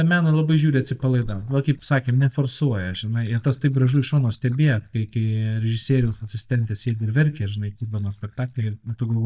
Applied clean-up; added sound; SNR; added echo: neural mask model DeepFilterNet 3.